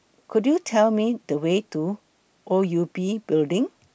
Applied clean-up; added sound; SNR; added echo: none; none; none; none.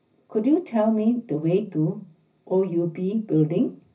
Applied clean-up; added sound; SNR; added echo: none; none; none; reverberation time 0.4 s.